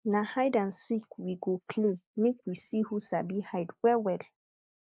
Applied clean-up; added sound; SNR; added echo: neural mask model Resemble Enhance denoiser.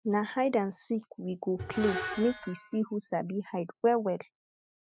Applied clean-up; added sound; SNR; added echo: classical method spectral subtraction.